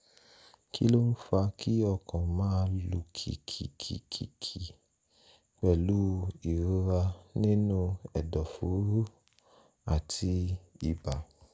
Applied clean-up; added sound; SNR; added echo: none; none; none; none.